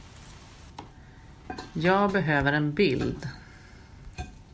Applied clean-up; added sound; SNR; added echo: none; none; none; none.